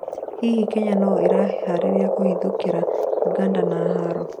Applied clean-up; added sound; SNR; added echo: none; Frog; -2 dB; none.